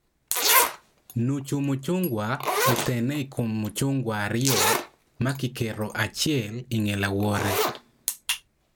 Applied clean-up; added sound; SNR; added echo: none; Zipper (clothing); 2 dB; none.